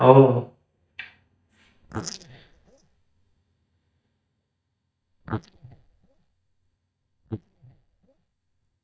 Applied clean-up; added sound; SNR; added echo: neural mask model DeepFilterNet 3.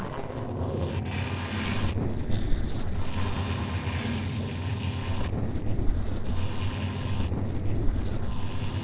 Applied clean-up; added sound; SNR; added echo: neural separator model SepFormer DNS4.